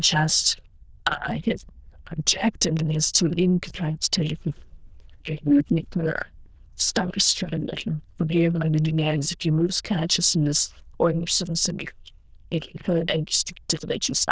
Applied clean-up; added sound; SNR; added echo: neural diffusion model UNIVERSE++.